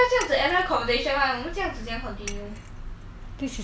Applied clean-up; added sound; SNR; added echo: none; Shatter; 19 dB; none.